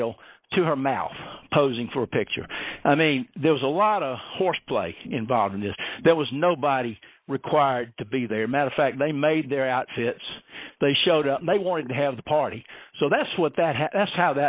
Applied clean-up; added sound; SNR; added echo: neural mask model Resemble Enhance denoiser.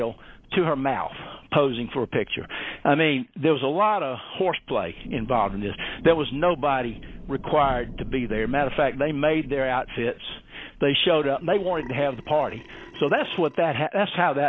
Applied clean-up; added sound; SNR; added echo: none; Thunder / Rain + Burping, eructation; 17 dB; none.